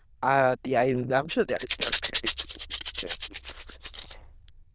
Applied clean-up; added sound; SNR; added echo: neural diffusion model UNIVERSE++.